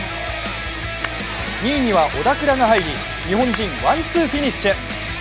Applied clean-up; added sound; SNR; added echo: none; Tap / Glass; 15 dB; none.